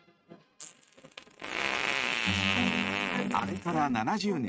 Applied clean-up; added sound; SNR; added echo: neural mask model RNNoise.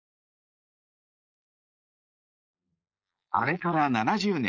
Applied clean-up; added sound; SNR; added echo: neural mask model Resemble Enhance denoiser.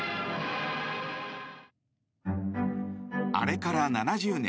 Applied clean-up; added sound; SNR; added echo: none; none; none; none.